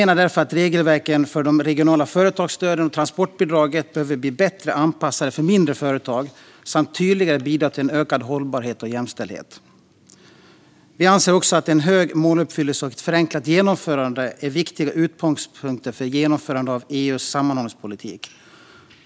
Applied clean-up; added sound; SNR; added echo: none; none; none; none.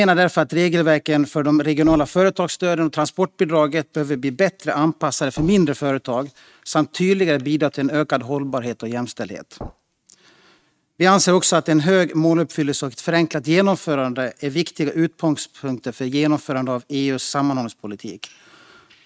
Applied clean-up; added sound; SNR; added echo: neural mask model RNNoise.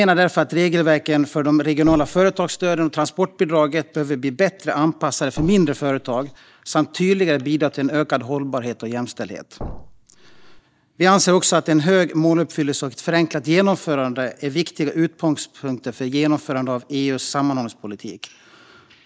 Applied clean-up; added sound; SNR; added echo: neural mask model DeepFilterNet 3.